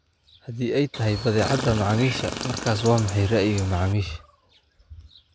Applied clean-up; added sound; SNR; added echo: none; Chirp, tweet; 8 dB; none.